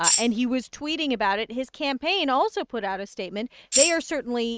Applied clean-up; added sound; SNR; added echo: neural mask model RNNoise.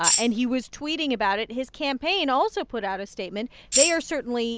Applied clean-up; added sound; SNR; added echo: none; Tambourine; -2 dB; none.